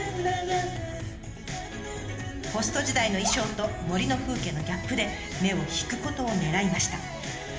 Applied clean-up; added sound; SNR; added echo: none; Motor vehicle (road); 14 dB; reverberation time 0.8 s.